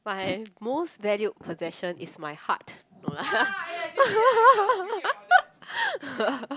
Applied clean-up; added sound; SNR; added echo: none; none; none; none.